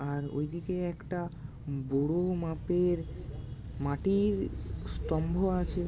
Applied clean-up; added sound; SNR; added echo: none; none; none; none.